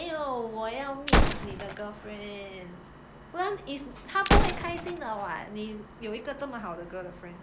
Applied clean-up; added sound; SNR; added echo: none; Gunshot, gunfire; -4 dB; none.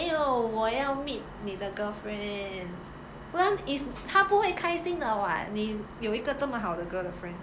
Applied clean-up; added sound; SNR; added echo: none; none; none; none.